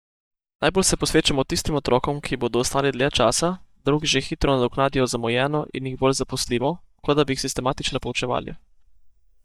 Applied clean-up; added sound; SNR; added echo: neural mask model DeepFilterNet 3.